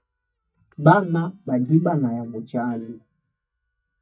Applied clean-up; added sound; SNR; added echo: neural mask model DeepFilterNet 3.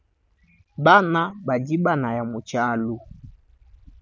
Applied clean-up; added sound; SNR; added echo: none; none; none; none.